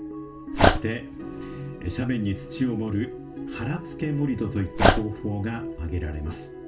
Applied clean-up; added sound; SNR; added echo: none; Dog; -5 dB; reverberation time 0.2 s.